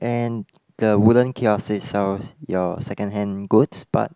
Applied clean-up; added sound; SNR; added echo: none; none; none; none.